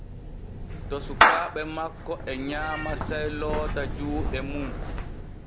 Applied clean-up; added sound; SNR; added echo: none; Meow / Clapping; -5 dB; none.